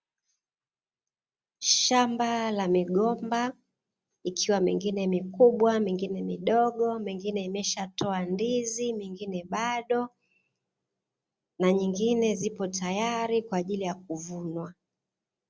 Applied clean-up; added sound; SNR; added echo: none; none; none; none.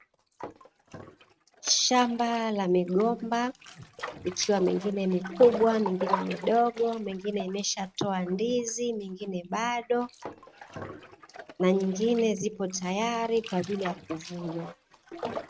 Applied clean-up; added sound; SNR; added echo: neural mask model RNNoise.